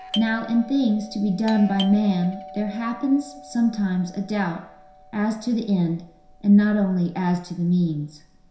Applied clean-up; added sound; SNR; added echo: none; Doorbell; 17 dB; reverberation time 0.7 s.